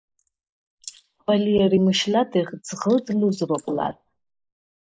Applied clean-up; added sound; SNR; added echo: neural mask model Resemble Enhance denoiser.